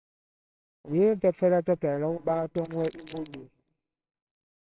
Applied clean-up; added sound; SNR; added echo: neural separator model SepFormer WHAMR!.